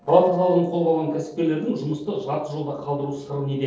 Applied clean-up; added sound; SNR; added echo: neural separator model SepFormer DNS4.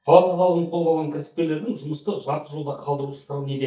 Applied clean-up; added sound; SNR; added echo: neural mask model DeepFilterNet 3.